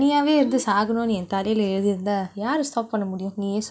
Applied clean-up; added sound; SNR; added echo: none; none; none; none.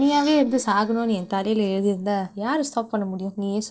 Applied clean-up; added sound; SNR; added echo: neural separator model SepFormer DNS4.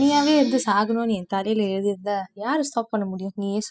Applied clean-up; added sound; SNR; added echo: classical method spectral subtraction.